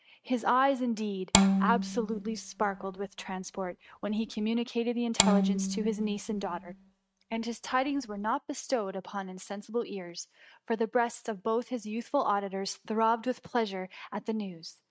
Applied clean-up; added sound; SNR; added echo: neural mask model RNNoise.